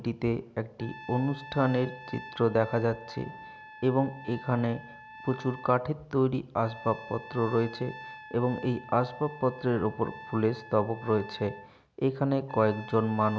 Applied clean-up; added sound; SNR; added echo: none; Trumpet; 17 dB; none.